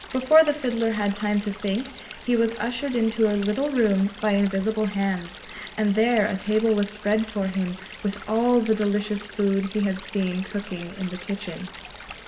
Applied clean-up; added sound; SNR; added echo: none; Stream; 16 dB; reverberation time 0.7 s.